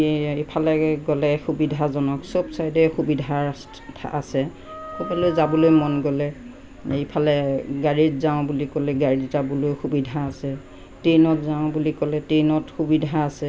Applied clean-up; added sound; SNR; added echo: none; Wind instrument, woodwind instrument; 13 dB; none.